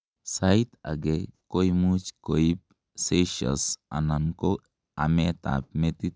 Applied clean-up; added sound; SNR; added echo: none; none; none; none.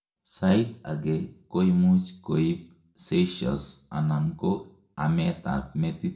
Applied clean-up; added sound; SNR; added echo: none; none; none; reverberation time 0.4 s.